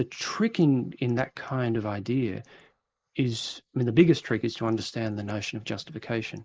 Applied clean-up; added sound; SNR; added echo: neural mask model Resemble Enhance denoiser.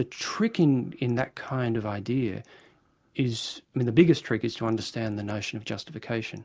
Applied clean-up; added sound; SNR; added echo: none; none; none; none.